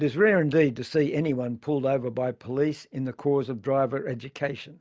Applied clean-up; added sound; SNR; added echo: none; none; none; none.